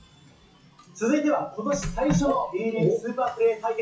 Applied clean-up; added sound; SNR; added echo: classical method WPE with log-MMSE.